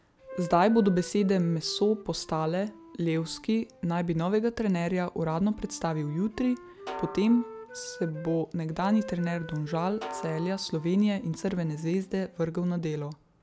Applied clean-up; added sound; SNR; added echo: none; Wind instrument, woodwind instrument + Snare drum; 16 dB; none.